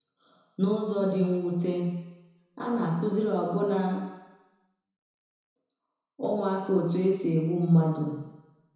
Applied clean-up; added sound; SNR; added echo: none; none; none; reverberation time 1.0 s.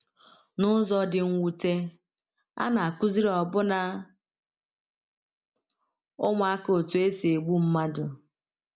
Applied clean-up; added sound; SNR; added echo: none; none; none; none.